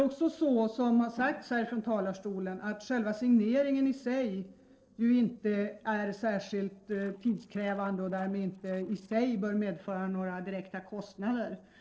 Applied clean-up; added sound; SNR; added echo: neural separator model SepFormer DNS4.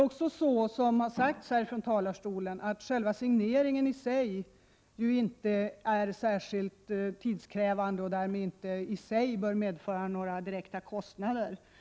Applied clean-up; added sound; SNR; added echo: none; none; none; none.